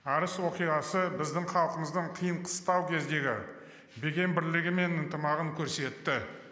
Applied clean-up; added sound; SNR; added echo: none; none; none; none.